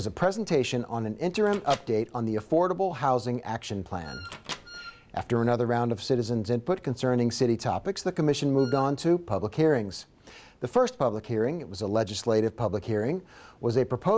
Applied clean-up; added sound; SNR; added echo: none; Wind instrument, woodwind instrument + Microwave oven; 19 dB; none.